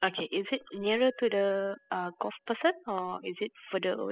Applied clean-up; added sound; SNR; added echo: classical method spectral subtraction.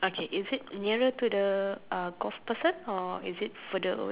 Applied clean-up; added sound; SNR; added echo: none; none; none; none.